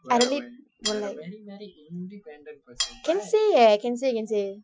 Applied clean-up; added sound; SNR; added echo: classical method Wiener filter.